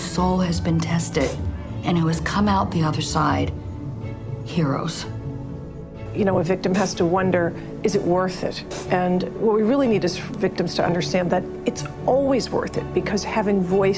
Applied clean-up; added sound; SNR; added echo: none; Hi-hat; 19 dB; none.